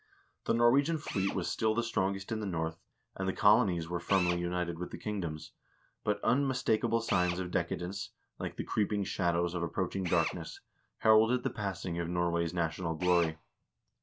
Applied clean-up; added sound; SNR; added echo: none; Drill; 16 dB; none.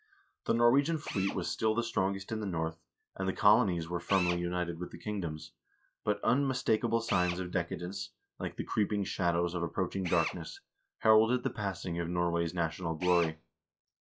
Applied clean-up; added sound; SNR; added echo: classical method log-MMSE.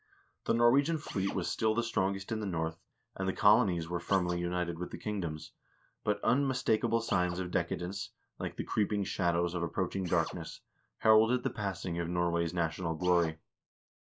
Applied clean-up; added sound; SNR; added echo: neural mask model Resemble Enhance denoiser.